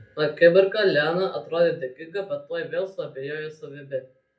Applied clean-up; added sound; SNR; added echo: none; none; none; reverberation time 0.3 s.